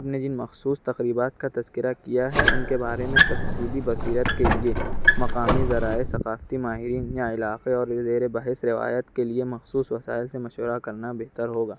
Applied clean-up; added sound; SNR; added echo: none; Squeak; -5 dB; none.